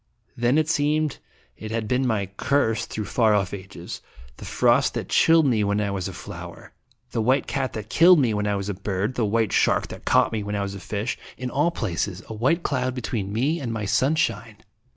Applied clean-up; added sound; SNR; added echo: none; none; none; none.